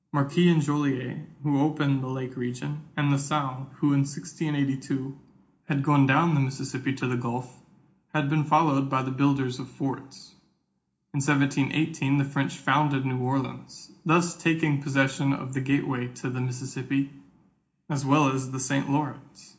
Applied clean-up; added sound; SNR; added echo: none; none; none; reverberation time 0.4 s.